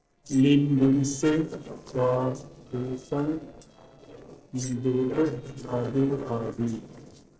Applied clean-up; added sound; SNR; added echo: neural separator model SepFormer DNS4.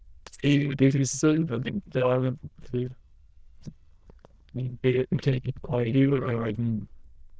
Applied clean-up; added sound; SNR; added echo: neural diffusion model UNIVERSE++.